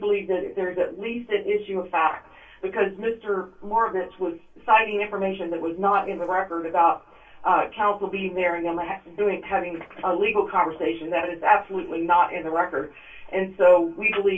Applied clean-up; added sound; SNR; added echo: none; none; none; reverberation time 0.1 s.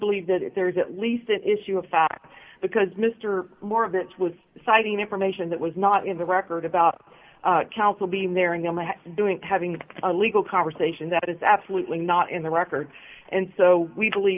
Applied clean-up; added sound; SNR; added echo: none; none; none; none.